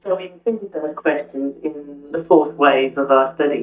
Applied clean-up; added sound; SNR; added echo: neural mask model DeepFilterNet 3.